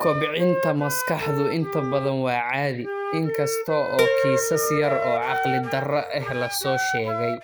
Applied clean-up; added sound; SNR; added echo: none; Wind instrument, woodwind instrument + Harp; 2 dB; none.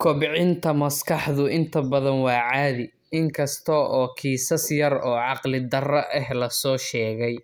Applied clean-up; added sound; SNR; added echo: none; none; none; none.